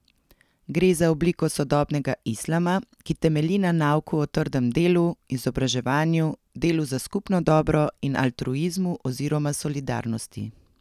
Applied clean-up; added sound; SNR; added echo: none; none; none; none.